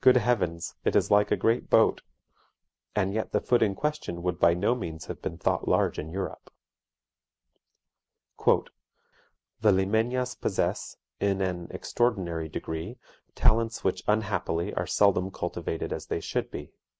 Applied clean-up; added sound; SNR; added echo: none; none; none; none.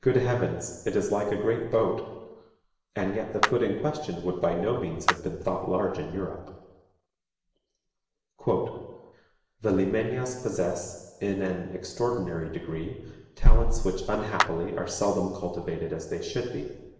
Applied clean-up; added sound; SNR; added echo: none; Clapping; 6 dB; reverberation time 1.0 s.